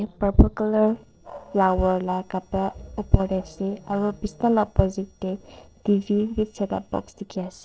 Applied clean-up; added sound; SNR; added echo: neural separator model SepFormer DNS4.